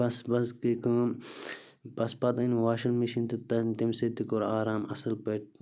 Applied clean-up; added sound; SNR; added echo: none; none; none; none.